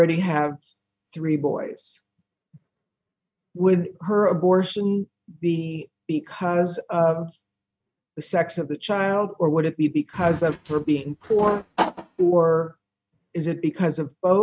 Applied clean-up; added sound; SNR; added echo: neural mask model RNNoise.